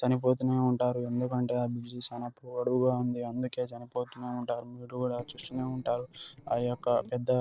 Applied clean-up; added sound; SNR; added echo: neural separator model SepFormer DNS4.